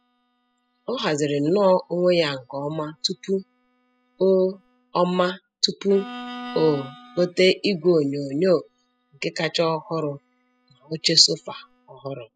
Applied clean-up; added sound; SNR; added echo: classical method spectral subtraction.